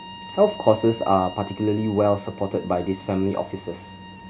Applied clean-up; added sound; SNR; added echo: none; Bowed string instrument; 18 dB; none.